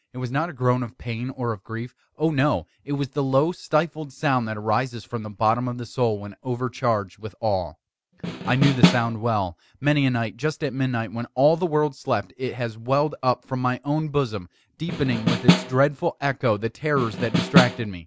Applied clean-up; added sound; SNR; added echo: none; Snare drum; -2 dB; none.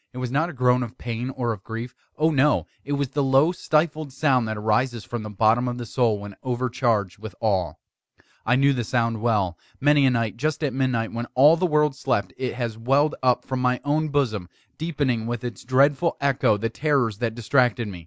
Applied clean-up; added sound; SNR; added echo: none; none; none; none.